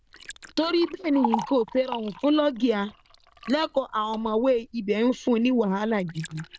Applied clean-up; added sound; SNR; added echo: neural diffusion model UNIVERSE++.